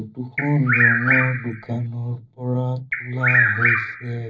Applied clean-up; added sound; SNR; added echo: none; Bird vocalization, bird call, bird song; -2 dB; reverberation time 0.4 s.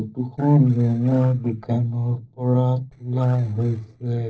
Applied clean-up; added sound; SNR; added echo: neural separator model SepFormer DNS4.